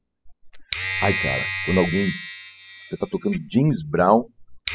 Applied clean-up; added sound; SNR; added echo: classical method spectral subtraction.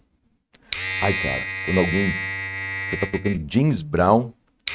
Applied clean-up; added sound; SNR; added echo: neural mask model RNNoise.